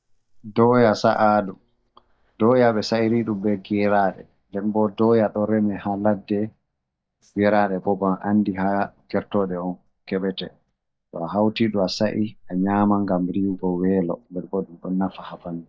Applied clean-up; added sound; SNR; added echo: neural mask model DeepFilterNet 3.